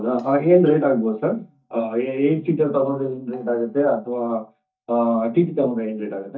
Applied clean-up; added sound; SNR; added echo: neural mask model DeepFilterNet 3.